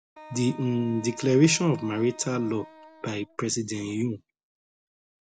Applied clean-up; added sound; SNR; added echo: none; Wind instrument, woodwind instrument; 19 dB; none.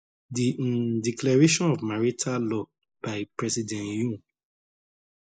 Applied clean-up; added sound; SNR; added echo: neural mask model Resemble Enhance denoiser.